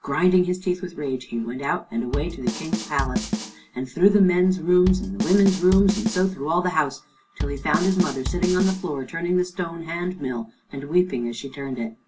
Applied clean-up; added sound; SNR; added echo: none; Drum kit; 5 dB; reverberation time 0.2 s.